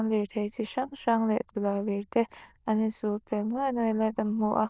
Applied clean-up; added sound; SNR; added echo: neural diffusion model UNIVERSE++.